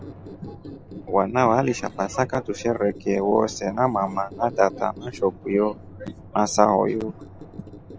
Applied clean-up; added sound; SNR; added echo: none; Drum + Squeak; 17 dB; none.